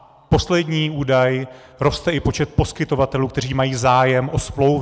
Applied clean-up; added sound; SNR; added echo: none; none; none; none.